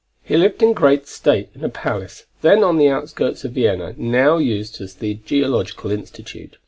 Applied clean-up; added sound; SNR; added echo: none; none; none; none.